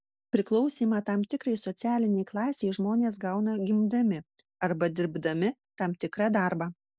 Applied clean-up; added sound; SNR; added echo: none; none; none; none.